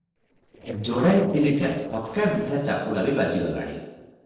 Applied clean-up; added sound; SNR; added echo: neural separator model SepFormer DNS4.